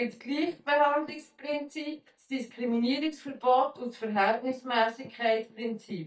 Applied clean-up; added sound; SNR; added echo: neural mask model DeepFilterNet 3.